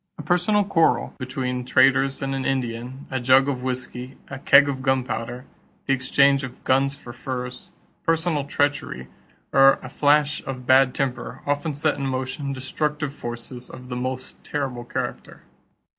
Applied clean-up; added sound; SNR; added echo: none; none; none; none.